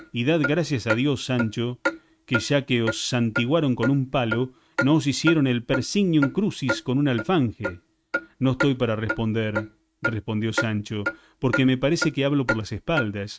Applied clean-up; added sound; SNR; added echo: neural mask model RNNoise.